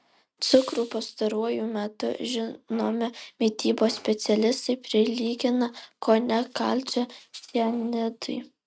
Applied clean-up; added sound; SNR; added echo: neural mask model RNNoise.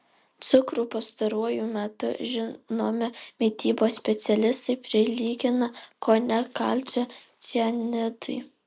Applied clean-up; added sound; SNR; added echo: none; none; none; none.